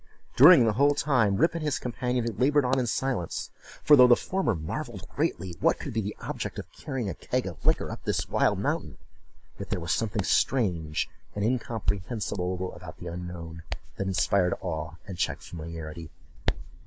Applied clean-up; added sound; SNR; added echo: neural mask model Resemble Enhance denoiser.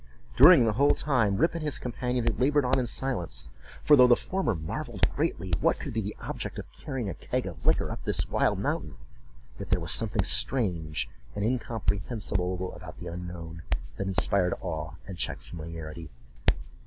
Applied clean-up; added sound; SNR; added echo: none; Hands; 2 dB; none.